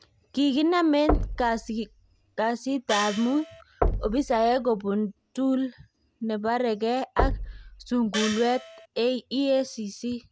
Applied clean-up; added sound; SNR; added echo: none; Gong + Knock; 6 dB; none.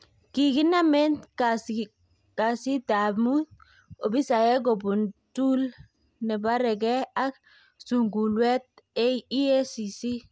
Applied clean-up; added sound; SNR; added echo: none; none; none; none.